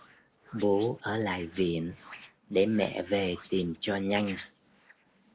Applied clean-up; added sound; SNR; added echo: neural mask model Resemble Enhance denoiser.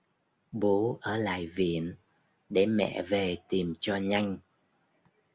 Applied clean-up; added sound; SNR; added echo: none; none; none; none.